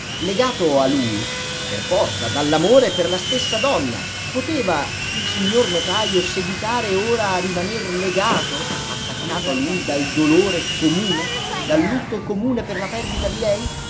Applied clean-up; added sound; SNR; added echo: none; Sawing; 4 dB; reverberation time 2.2 s.